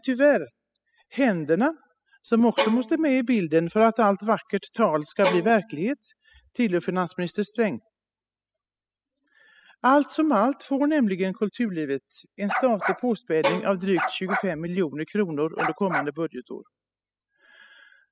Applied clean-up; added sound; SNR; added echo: classical method spectral subtraction.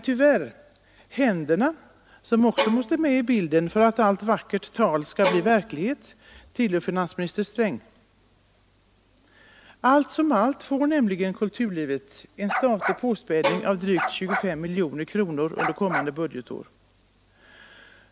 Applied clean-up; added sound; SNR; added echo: none; Bowed string instrument + Bark; 6 dB; none.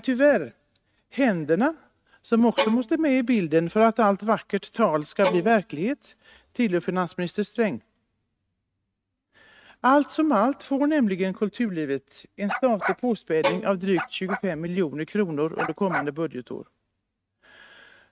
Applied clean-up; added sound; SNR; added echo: neural mask model RNNoise.